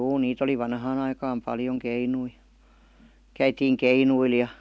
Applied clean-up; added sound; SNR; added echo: none; none; none; none.